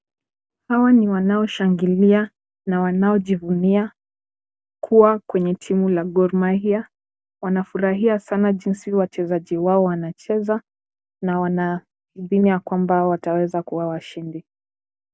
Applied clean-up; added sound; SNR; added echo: none; none; none; none.